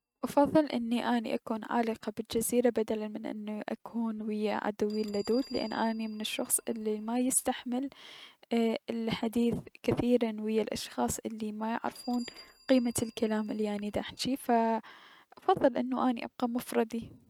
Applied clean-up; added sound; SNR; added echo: neural mask model RNNoise.